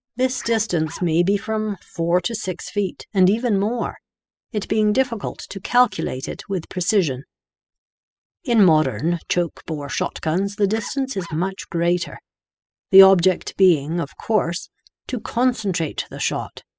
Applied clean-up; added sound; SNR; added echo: classical method spectral subtraction.